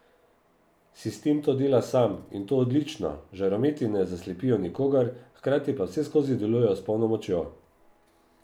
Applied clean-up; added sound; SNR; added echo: none; none; none; none.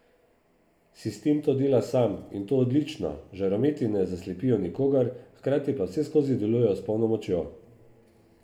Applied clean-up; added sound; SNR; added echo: none; none; none; reverberation time 1.4 s.